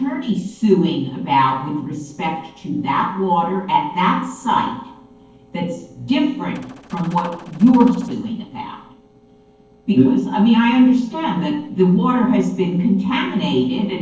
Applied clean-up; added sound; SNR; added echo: neural separator model SepFormer DNS4.